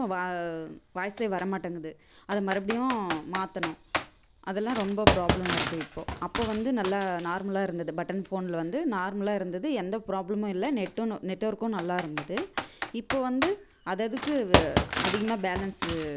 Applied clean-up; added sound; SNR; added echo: none; Computer keyboard; 3 dB; none.